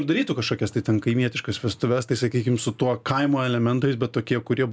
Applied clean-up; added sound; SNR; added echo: none; none; none; none.